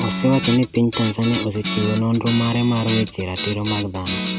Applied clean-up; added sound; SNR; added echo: none; Guitar; 7 dB; none.